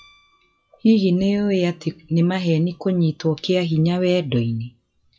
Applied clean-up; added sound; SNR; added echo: classical method WPE with log-MMSE.